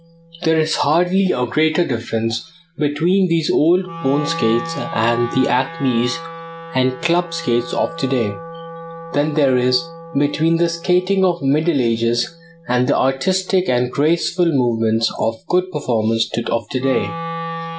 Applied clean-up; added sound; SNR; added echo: none; Wind instrument, woodwind instrument; 14 dB; none.